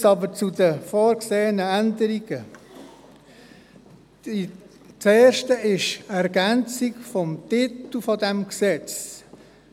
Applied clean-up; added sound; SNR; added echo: none; none; none; none.